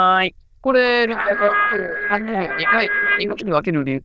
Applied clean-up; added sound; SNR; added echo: neural diffusion model UNIVERSE++.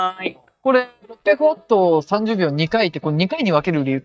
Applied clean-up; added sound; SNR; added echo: neural mask model DeepFilterNet 3.